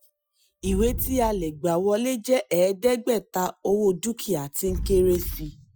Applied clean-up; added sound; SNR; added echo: classical method Wiener filter.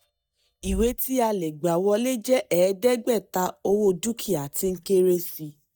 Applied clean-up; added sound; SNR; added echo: neural mask model DeepFilterNet 3.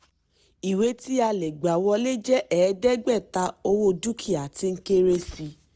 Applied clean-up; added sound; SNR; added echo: none; none; none; none.